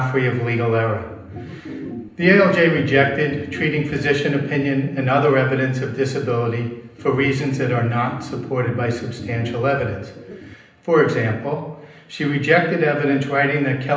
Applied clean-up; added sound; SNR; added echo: none; Organ; 13 dB; reverberation time 0.8 s.